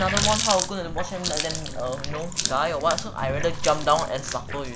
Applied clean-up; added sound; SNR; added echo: none; Water tap, faucet; 3 dB; none.